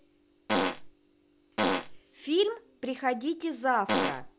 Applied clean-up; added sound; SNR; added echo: none; Fart; -4 dB; none.